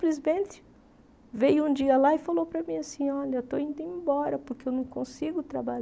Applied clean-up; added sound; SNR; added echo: none; none; none; none.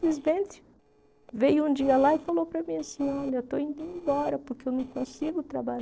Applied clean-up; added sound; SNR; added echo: neural separator model SepFormer DNS4.